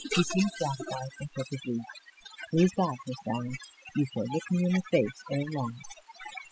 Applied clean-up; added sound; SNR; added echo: classical method spectral subtraction.